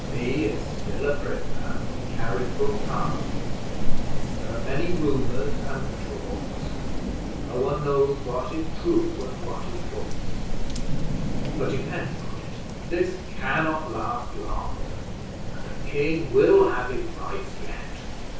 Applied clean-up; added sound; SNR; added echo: none; Rain; -4 dB; reverberation time 0.6 s.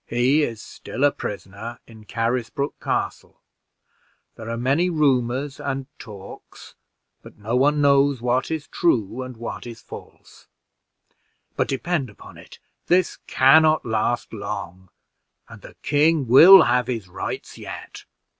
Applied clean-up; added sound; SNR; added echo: none; none; none; none.